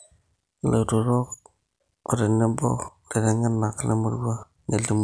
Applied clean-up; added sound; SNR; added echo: none; none; none; none.